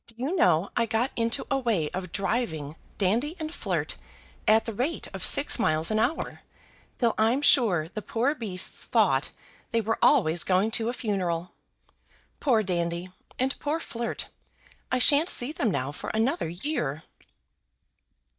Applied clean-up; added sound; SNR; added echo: neural mask model DeepFilterNet 3.